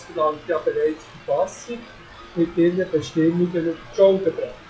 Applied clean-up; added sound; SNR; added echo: classical method WPE with log-MMSE.